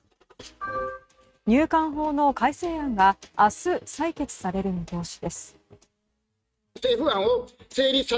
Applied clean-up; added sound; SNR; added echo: neural mask model RNNoise.